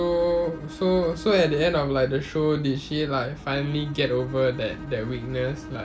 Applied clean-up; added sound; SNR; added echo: none; Bowed string instrument; 17 dB; none.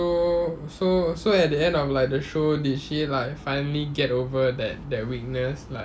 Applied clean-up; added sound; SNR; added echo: none; none; none; none.